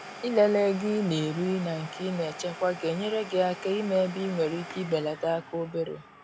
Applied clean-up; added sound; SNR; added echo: none; Domestic sounds, home sounds; 14 dB; none.